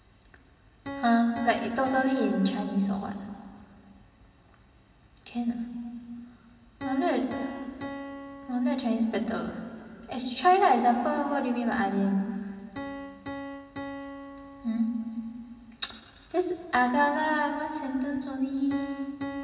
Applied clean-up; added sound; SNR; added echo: none; Piano; 14 dB; reverberation time 2.7 s.